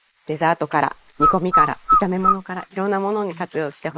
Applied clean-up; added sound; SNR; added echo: neural mask model Resemble Enhance denoiser.